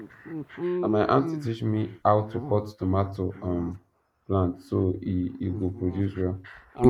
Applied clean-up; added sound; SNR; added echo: neural mask model Resemble Enhance denoiser.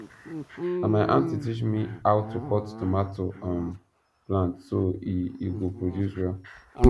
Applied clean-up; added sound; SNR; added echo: none; Dog; 3 dB; none.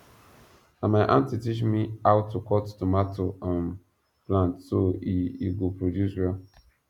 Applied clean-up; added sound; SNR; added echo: none; none; none; none.